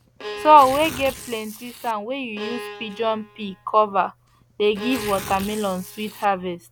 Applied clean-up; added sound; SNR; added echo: none; Tearing + Bowed string instrument; 14 dB; none.